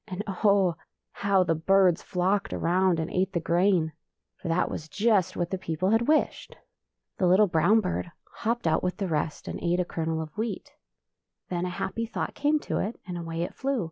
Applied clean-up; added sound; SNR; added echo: none; none; none; none.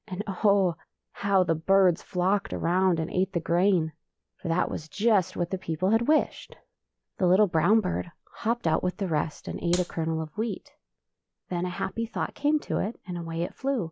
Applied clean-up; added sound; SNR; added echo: none; Clapping; 13 dB; none.